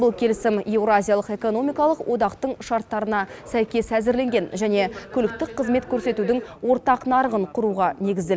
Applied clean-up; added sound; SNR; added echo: none; none; none; none.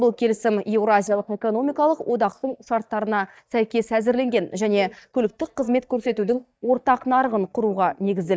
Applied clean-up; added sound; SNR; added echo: neural mask model DeepFilterNet 3.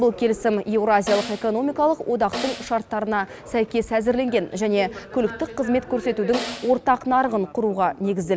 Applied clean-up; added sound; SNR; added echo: none; Snare drum; 13 dB; none.